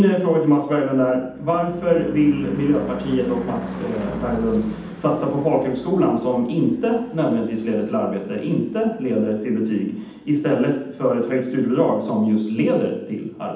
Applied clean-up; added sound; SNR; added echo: none; Car passing by / Engine / Truck; 15 dB; reverberation time 0.8 s.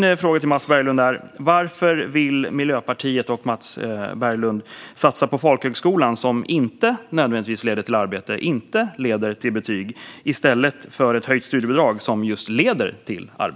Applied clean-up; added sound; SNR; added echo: none; none; none; none.